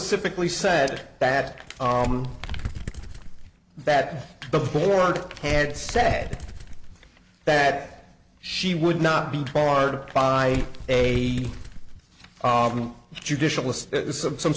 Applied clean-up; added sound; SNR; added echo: none; Crumpling, crinkling; 8 dB; none.